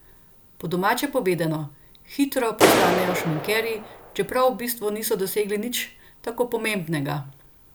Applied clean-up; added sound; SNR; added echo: none; Clapping; 1 dB; none.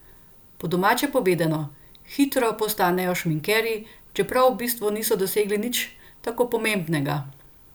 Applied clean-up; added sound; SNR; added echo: none; none; none; none.